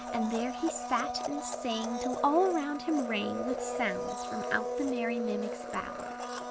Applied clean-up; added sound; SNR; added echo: none; Domestic sounds, home sounds; 3 dB; none.